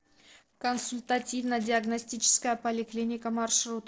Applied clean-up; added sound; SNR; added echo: neural separator model SepFormer DNS4.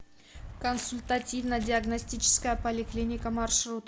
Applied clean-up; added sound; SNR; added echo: none; Walk, footsteps; 9 dB; none.